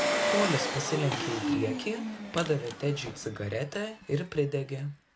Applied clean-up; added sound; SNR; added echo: none; Engine; 2 dB; none.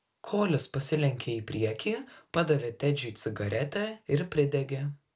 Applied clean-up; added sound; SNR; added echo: none; none; none; none.